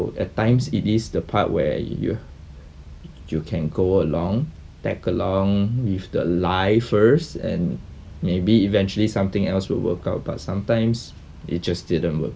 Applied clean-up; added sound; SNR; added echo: none; none; none; none.